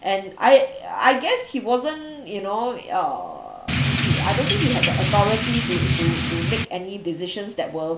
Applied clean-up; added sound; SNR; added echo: none; Drip / Rain; -3 dB; none.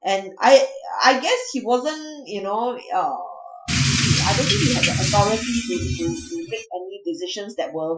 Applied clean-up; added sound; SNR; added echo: classical method Wiener filter.